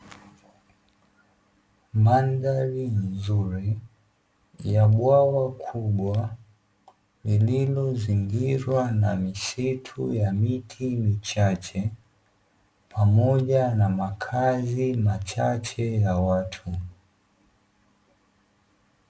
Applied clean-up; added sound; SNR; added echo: none; none; none; none.